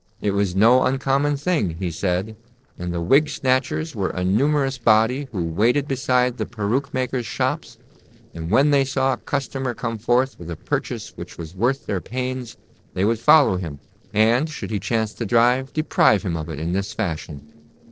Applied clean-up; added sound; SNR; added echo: neural separator model SepFormer DNS4.